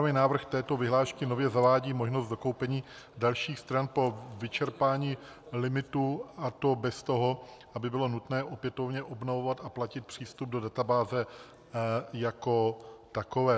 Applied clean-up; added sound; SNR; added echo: none; none; none; none.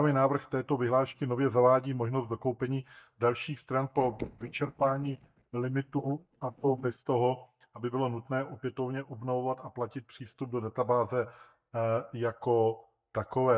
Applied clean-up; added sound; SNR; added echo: neural mask model DeepFilterNet 3.